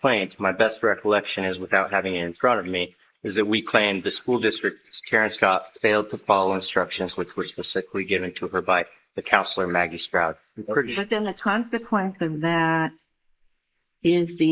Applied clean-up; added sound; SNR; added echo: neural mask model Resemble Enhance denoiser.